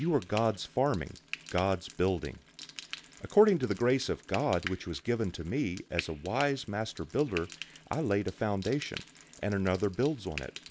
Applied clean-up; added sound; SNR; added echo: none; Frying (food); 15 dB; none.